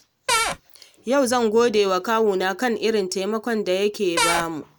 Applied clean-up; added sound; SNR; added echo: none; Cupboard open or close / Door; 0 dB; none.